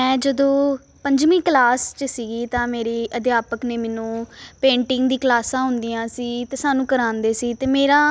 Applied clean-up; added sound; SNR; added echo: none; none; none; none.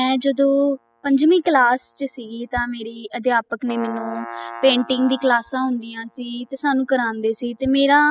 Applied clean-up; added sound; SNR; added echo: classical method spectral subtraction.